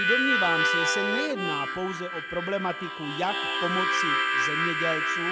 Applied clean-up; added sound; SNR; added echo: none; Harmonica; -5 dB; none.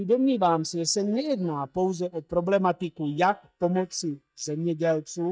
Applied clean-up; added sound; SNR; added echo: neural mask model DeepFilterNet 3.